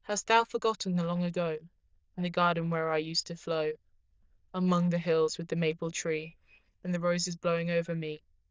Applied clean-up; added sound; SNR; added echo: neural diffusion model UNIVERSE++.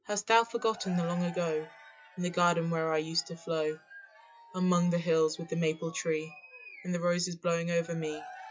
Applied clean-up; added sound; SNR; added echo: classical method log-MMSE.